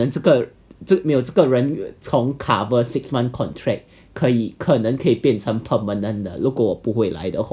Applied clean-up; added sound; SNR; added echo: none; none; none; none.